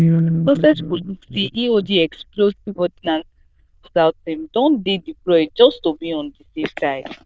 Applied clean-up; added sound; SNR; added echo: neural diffusion model UNIVERSE++.